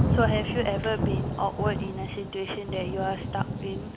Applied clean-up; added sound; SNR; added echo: none; Thunder / Rain; -2 dB; none.